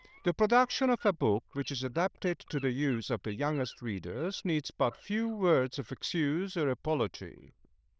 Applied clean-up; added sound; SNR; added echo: neural diffusion model UNIVERSE++.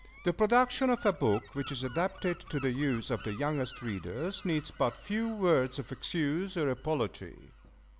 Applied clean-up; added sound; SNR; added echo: none; Gull, seagull; 19 dB; none.